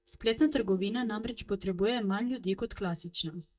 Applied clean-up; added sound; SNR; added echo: neural mask model DeepFilterNet 3.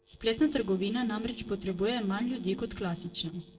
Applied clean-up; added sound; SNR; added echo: neural separator model SepFormer DNS4.